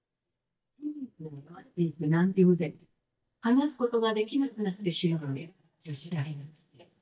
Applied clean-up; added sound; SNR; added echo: neural mask model DeepFilterNet 3.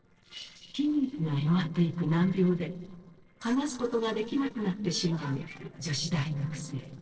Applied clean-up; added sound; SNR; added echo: neural separator model SepFormer DNS4.